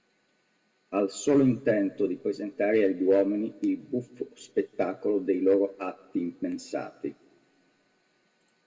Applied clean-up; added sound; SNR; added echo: none; none; none; reverberation time 0.8 s.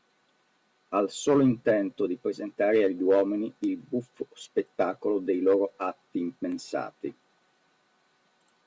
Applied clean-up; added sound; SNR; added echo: none; none; none; none.